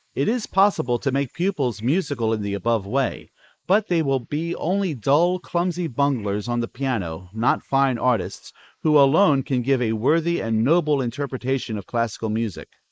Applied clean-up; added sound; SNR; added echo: neural mask model Resemble Enhance denoiser.